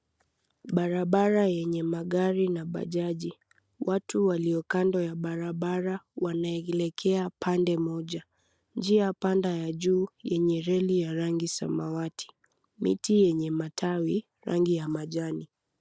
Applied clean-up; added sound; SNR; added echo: none; none; none; none.